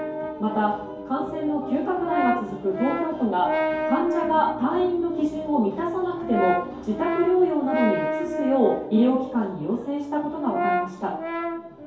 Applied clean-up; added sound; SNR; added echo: none; Brass instrument; 5 dB; reverberation time 2.4 s.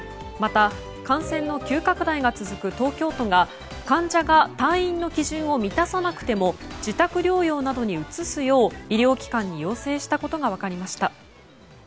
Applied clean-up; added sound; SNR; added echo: none; none; none; none.